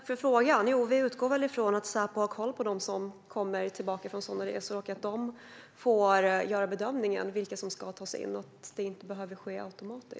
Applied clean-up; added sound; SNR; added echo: none; none; none; none.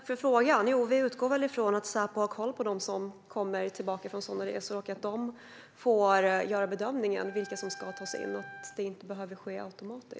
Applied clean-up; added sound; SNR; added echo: none; Wind instrument, woodwind instrument; 16 dB; none.